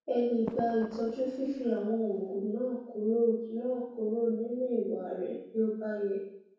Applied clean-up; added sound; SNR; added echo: none; Fireworks; 14 dB; reverberation time 0.7 s.